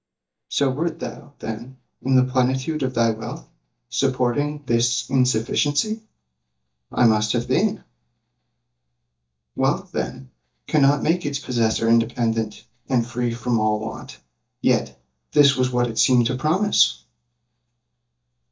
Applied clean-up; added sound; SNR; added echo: neural mask model DeepFilterNet 3.